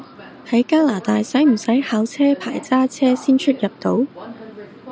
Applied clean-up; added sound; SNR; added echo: none; Subway, metro, underground; 19 dB; none.